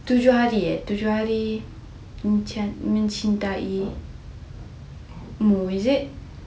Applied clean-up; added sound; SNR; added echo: none; none; none; none.